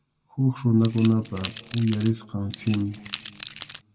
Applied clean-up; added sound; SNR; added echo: none; Rattle / Keys jangling; 15 dB; reverberation time 1.8 s.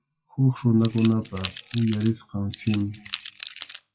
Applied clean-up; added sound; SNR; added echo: classical method WPE with log-MMSE.